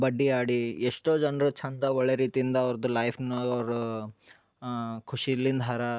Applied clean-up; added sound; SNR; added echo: none; none; none; none.